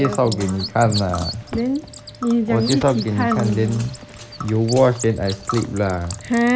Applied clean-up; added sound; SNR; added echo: none; Bird + Tick; 13 dB; none.